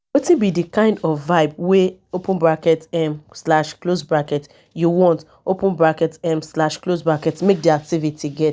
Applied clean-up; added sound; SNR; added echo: none; none; none; none.